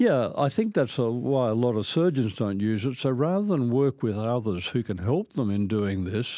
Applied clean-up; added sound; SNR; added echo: none; none; none; none.